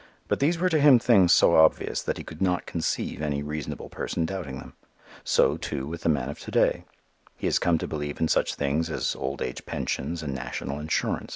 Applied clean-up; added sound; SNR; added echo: none; none; none; none.